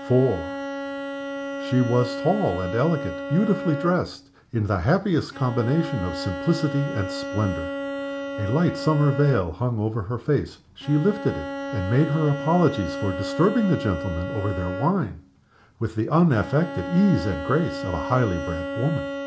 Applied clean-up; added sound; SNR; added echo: none; Bowed string instrument; 8 dB; none.